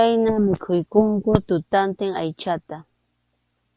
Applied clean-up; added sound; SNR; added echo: none; none; none; none.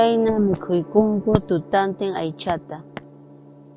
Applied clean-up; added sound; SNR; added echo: none; Walk, footsteps + Gong; 17 dB; none.